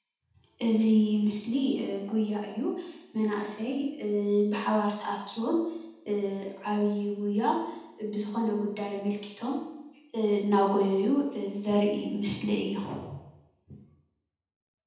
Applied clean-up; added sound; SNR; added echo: none; none; none; reverberation time 0.8 s.